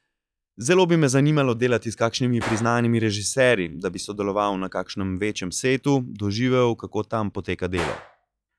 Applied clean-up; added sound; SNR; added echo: classical method log-MMSE.